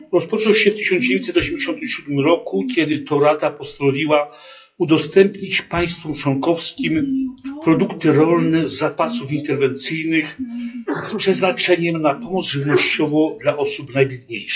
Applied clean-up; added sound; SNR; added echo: classical method WPE with log-MMSE.